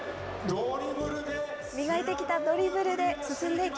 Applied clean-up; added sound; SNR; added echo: none; Burping, eructation; 16 dB; none.